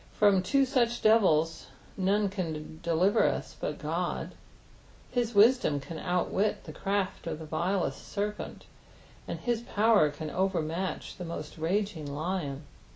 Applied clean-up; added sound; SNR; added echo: none; none; none; none.